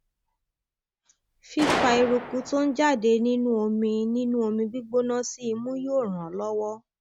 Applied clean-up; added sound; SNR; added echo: none; Gunshot, gunfire; 10 dB; none.